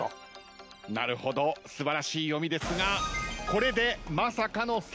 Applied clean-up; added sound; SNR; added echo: none; none; none; none.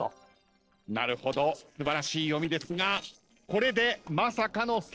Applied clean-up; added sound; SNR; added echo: neural separator model SepFormer DNS4.